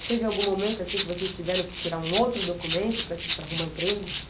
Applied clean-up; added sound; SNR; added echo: none; Rattle (instrument); 5 dB; none.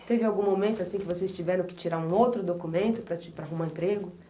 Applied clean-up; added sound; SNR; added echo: none; none; none; none.